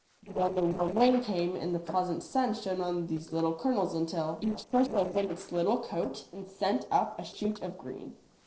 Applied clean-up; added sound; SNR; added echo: neural separator model SepFormer DNS4.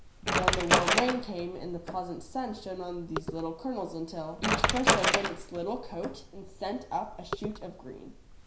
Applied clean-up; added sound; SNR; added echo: none; Wood; -3 dB; reverberation time 0.5 s.